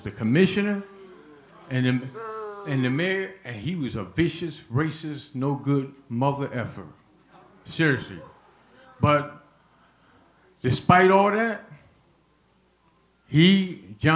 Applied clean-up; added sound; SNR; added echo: none; none; none; none.